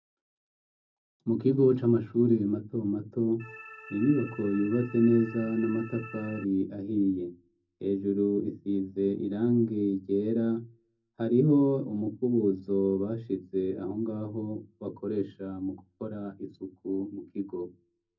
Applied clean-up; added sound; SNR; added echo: none; Organ; 17 dB; reverberation time 0.4 s.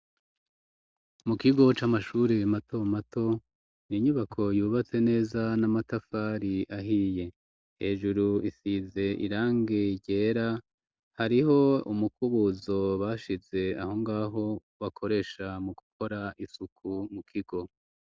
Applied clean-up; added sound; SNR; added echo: none; none; none; none.